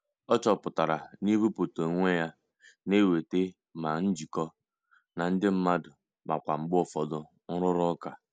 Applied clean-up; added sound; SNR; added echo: none; none; none; none.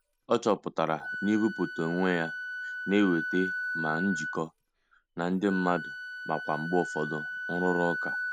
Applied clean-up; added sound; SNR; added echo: none; Wind instrument, woodwind instrument; 6 dB; none.